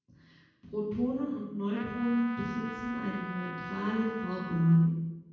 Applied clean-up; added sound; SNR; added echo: none; Trumpet; 11 dB; reverberation time 1.1 s.